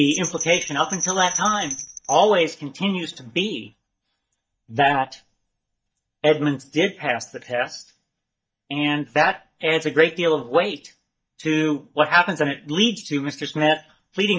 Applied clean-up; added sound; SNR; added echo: neural mask model DeepFilterNet 3.